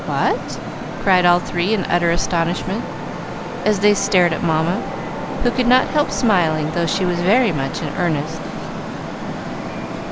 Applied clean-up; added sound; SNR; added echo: none; Traffic noise, roadway noise; 7 dB; none.